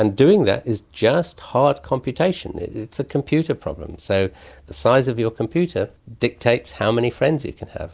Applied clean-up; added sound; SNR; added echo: none; none; none; none.